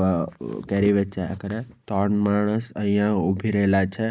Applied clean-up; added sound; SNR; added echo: neural mask model Resemble Enhance denoiser.